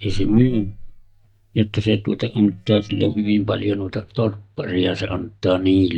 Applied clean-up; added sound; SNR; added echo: neural mask model DeepFilterNet 3.